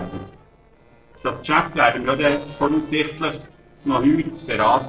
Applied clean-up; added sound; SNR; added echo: neural separator model SepFormer DNS4.